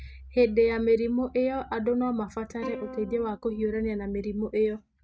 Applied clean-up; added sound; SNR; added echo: neural mask model RNNoise.